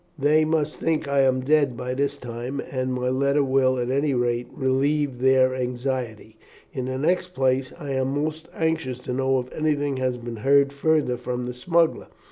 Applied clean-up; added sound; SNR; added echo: none; none; none; none.